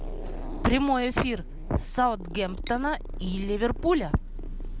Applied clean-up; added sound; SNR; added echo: none; Zipper (clothing) + Cutlery, silverware / Dishes, pots, and pans; 18 dB; none.